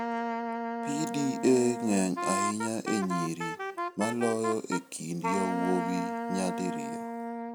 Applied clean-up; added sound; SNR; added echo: none; Wind instrument, woodwind instrument; 3 dB; none.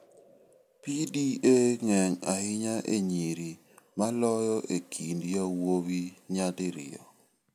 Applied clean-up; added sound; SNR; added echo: none; none; none; none.